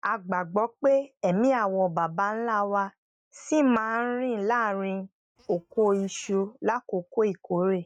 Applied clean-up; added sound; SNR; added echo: neural mask model DeepFilterNet 3.